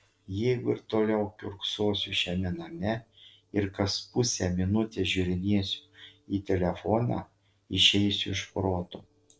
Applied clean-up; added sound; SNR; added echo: neural separator model SepFormer DNS4.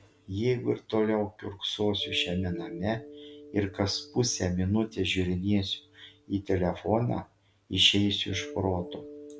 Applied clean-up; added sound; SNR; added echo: none; Mallet percussion; 18 dB; none.